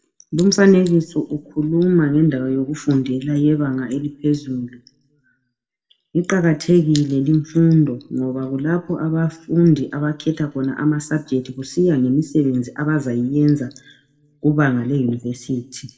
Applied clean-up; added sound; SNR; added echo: none; none; none; reverberation time 0.6 s.